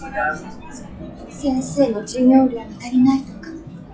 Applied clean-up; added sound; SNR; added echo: classical method log-MMSE.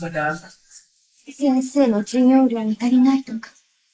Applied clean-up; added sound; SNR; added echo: neural mask model Resemble Enhance denoiser.